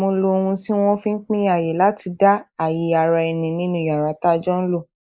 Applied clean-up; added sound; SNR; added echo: neural mask model Resemble Enhance denoiser.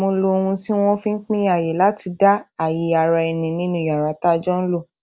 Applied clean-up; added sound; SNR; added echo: none; none; none; none.